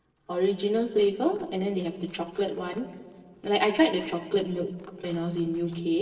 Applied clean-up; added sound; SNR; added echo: neural separator model SepFormer DNS4.